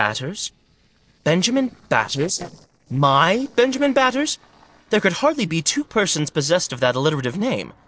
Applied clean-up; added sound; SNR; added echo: neural separator model SepFormer DNS4.